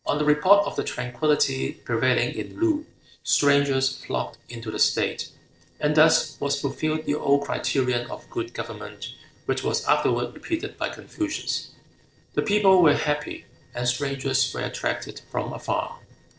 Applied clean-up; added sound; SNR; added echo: neural separator model SepFormer DNS4.